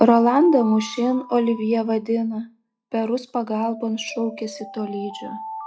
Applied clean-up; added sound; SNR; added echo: classical method log-MMSE.